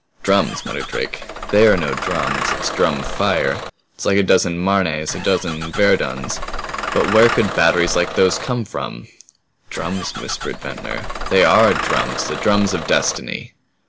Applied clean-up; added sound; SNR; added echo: none; Engine starting / Bus; 6 dB; none.